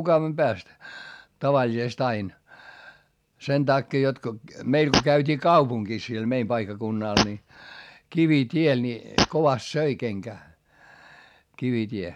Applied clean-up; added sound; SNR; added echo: none; Fart; 5 dB; none.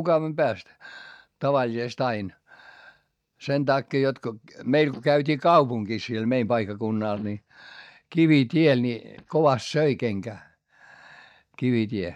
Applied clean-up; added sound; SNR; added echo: neural mask model DeepFilterNet 3.